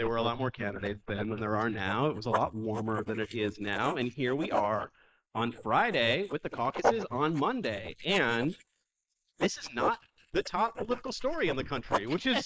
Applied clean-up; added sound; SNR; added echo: neural mask model Resemble Enhance denoiser.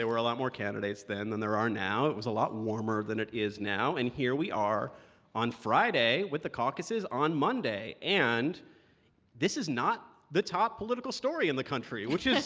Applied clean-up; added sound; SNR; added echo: none; none; none; none.